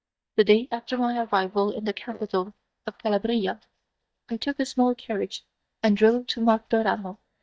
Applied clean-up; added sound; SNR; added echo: neural mask model DeepFilterNet 3.